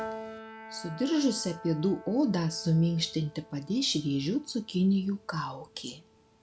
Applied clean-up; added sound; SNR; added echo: none; Piano; 17 dB; none.